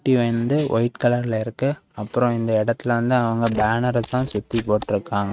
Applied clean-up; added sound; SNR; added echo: neural mask model RNNoise.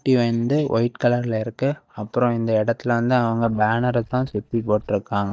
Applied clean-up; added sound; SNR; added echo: neural mask model DeepFilterNet 3.